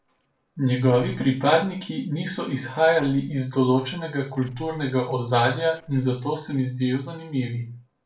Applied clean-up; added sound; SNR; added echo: neural separator model SepFormer DNS4.